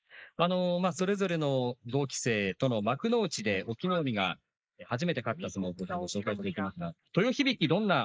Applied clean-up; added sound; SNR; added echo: neural mask model Resemble Enhance denoiser.